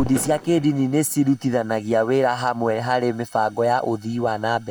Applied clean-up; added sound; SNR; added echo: neural mask model Resemble Enhance denoiser.